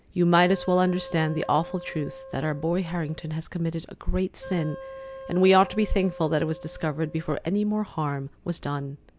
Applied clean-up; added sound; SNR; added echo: none; Wind instrument, woodwind instrument; 16 dB; none.